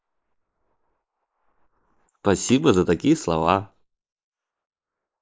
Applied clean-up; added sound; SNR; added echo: neural mask model Resemble Enhance denoiser.